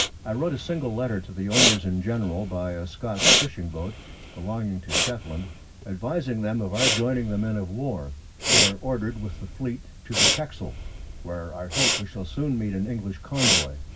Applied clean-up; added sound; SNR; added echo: none; Respiratory sounds; -1 dB; reverberation time 0.4 s.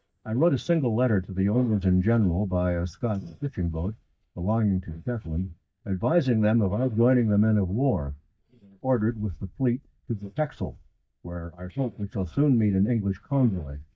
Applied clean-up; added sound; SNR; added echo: neural mask model DeepFilterNet 3.